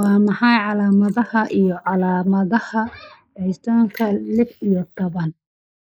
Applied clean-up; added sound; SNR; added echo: neural mask model Resemble Enhance denoiser.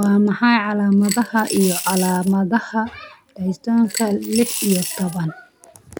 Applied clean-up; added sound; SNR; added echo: none; Coin (dropping) / Glass; 10 dB; none.